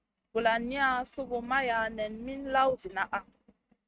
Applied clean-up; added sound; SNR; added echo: neural mask model RNNoise.